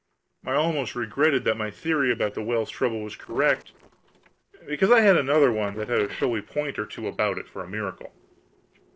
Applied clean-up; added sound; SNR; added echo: neural separator model SepFormer DNS4.